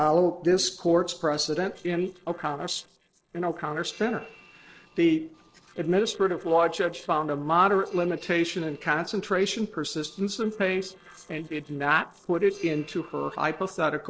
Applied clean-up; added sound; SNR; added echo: neural separator model SepFormer DNS4.